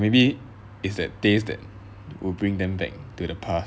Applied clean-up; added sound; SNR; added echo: none; none; none; none.